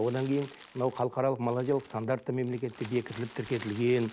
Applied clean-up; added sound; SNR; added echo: none; Crumpling, crinkling; 19 dB; none.